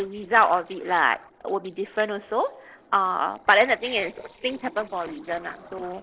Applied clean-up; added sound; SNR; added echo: neural separator model SepFormer DNS4.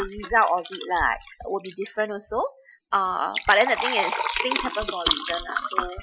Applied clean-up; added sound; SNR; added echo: classical method Wiener filter.